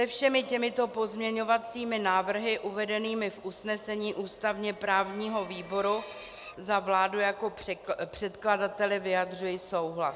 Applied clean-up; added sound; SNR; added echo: none; Screech; 20 dB; none.